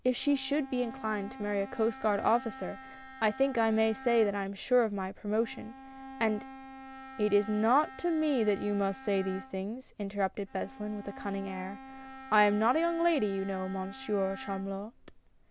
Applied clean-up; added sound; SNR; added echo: none; Bowed string instrument; 16 dB; none.